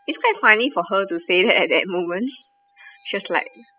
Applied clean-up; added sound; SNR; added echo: classical method spectral subtraction.